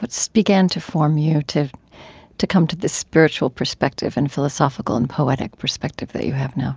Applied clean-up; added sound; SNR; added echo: none; none; none; none.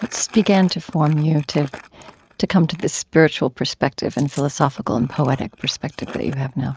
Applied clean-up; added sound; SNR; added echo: neural mask model RNNoise.